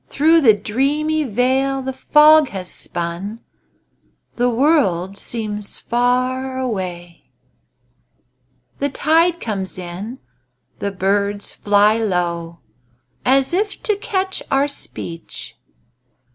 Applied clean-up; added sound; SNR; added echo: none; none; none; none.